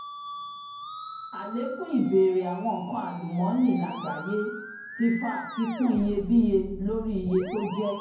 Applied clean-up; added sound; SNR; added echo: none; Musical instrument; 12 dB; reverberation time 0.9 s.